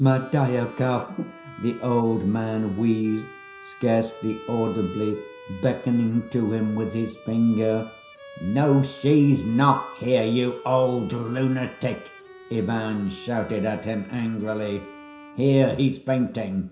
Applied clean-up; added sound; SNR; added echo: none; Bowed string instrument; 19 dB; reverberation time 0.5 s.